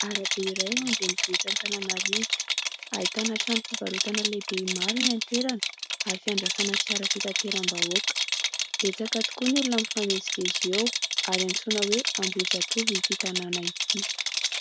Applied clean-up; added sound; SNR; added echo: none; Rattle; -3 dB; none.